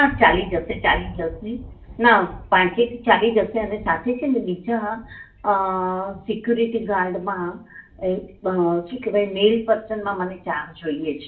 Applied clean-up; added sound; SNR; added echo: none; Thunder; 19 dB; reverberation time 0.4 s.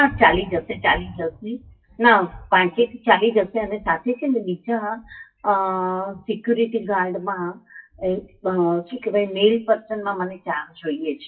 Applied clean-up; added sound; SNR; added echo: classical method WPE with log-MMSE.